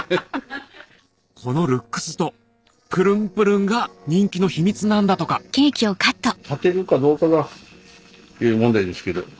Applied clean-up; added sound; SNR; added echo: neural separator model SepFormer DNS4.